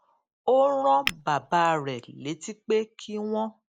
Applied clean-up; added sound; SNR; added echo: neural mask model Resemble Enhance denoiser.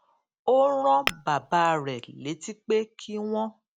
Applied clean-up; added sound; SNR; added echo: none; Tap / Glass; 7 dB; none.